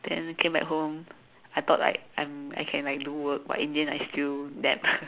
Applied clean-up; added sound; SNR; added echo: none; none; none; none.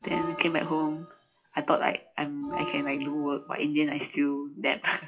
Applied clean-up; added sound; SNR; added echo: classical method WPE with log-MMSE.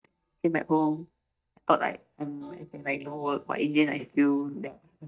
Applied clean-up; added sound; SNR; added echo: neural mask model DeepFilterNet 3.